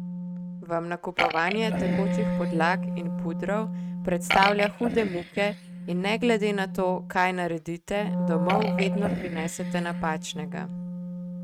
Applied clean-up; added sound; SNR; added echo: neural mask model RNNoise.